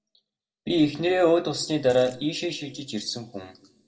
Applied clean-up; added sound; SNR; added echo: neural separator model SepFormer DNS4.